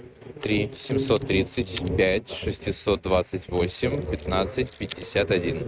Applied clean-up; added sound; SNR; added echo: neural mask model RNNoise.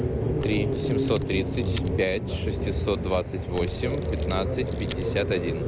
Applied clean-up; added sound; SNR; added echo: none; Camera; 17 dB; none.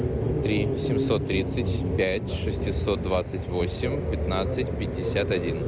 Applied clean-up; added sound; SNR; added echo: none; none; none; none.